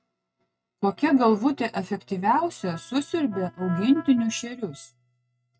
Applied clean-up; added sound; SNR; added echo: neural mask model RNNoise.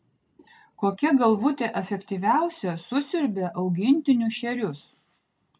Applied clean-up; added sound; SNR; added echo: none; none; none; none.